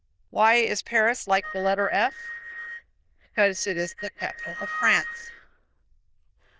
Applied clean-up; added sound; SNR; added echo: neural diffusion model UNIVERSE++.